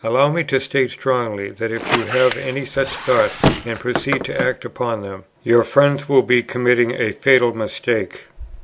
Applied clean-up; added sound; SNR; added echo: none; Squeak; 5 dB; none.